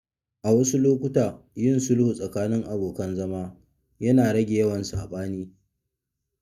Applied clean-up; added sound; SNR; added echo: neural mask model DeepFilterNet 3.